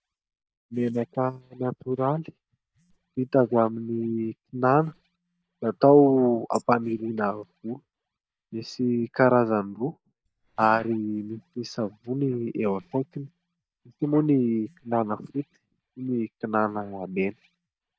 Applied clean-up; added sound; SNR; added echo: neural mask model DeepFilterNet 3.